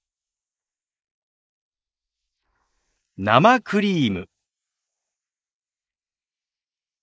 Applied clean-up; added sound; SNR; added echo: neural mask model Resemble Enhance denoiser.